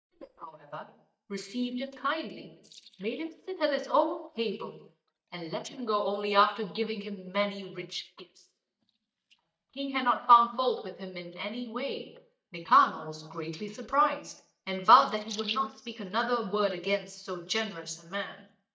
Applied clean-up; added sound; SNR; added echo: neural mask model DeepFilterNet 3.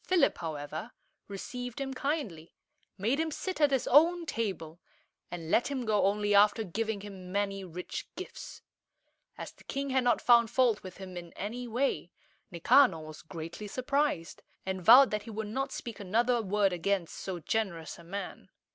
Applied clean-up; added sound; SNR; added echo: none; none; none; none.